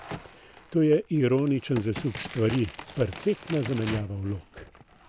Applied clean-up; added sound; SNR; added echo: none; Crack; 14 dB; none.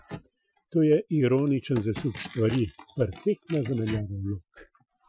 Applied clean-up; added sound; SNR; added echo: classical method Wiener filter.